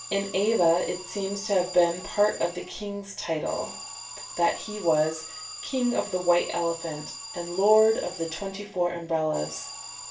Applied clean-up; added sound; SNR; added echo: none; Alarm; 13 dB; reverberation time 0.3 s.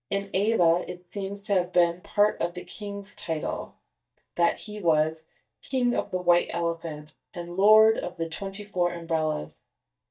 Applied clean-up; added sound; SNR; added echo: neural mask model DeepFilterNet 3.